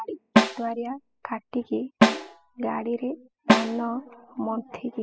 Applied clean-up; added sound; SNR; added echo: classical method spectral subtraction.